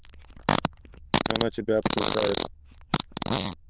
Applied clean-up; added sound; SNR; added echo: neural diffusion model UNIVERSE++.